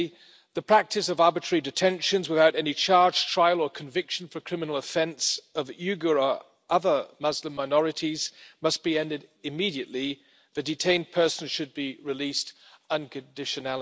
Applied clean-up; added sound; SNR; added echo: none; none; none; none.